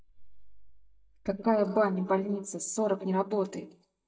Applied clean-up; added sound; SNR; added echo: neural mask model DeepFilterNet 3.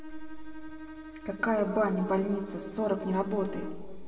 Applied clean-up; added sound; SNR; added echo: none; Bowed string instrument; 14 dB; reverberation time 2.1 s.